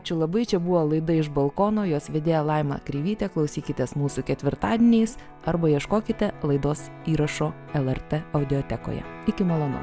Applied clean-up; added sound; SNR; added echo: none; none; none; none.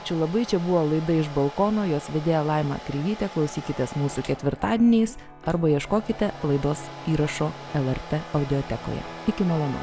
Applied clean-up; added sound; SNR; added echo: none; Domestic sounds, home sounds; 17 dB; none.